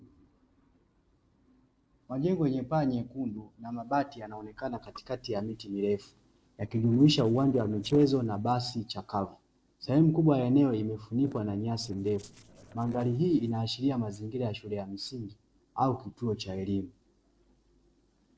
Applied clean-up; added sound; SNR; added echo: neural separator model SepFormer DNS4.